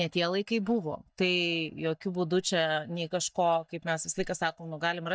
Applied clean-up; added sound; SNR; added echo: neural mask model DeepFilterNet 3.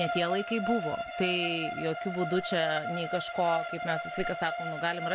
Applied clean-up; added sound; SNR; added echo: none; Bowed string instrument; 4 dB; none.